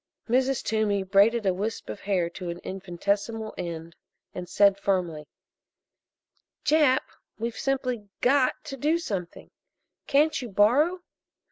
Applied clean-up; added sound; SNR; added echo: none; none; none; none.